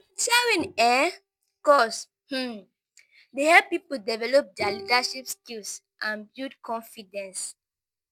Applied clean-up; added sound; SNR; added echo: neural mask model DeepFilterNet 3.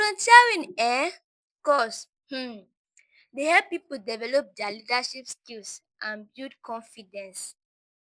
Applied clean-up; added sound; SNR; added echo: neural mask model Resemble Enhance denoiser.